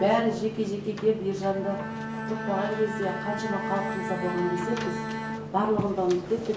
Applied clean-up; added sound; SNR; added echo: none; Bowed string instrument; 7 dB; none.